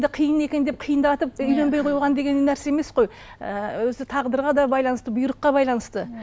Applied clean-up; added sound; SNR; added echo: none; none; none; none.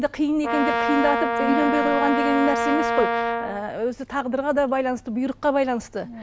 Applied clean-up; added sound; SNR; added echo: none; Brass instrument; 0 dB; none.